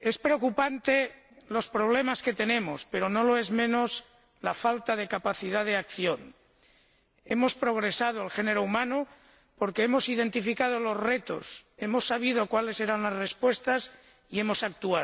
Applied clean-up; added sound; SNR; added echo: none; none; none; none.